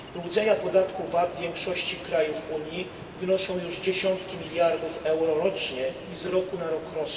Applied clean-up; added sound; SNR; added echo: none; Ocean; 16 dB; reverberation time 2.3 s.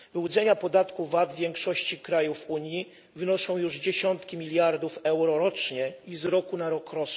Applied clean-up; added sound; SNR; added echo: none; none; none; none.